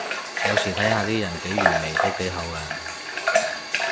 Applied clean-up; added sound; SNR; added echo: none; Water tap, faucet / Water; -4 dB; none.